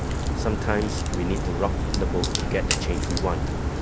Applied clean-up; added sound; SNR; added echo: none; Crack; -4 dB; none.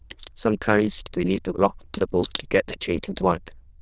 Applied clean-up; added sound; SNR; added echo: neural diffusion model UNIVERSE++.